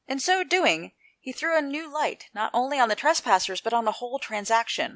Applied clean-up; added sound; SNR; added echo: none; none; none; none.